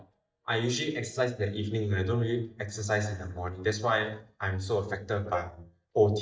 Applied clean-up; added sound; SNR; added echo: neural mask model DeepFilterNet 3.